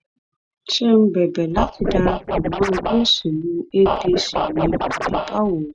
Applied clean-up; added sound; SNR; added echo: neural mask model RNNoise.